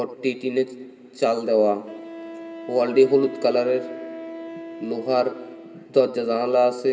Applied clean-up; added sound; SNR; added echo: none; Wind instrument, woodwind instrument; 16 dB; reverberation time 2.9 s.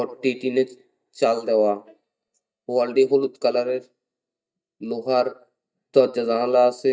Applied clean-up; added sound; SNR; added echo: neural mask model DeepFilterNet 3.